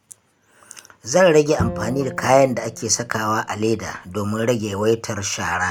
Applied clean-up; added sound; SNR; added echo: none; Bowed string instrument; 11 dB; none.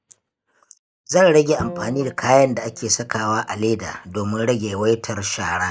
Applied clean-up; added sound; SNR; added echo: neural mask model DeepFilterNet 3.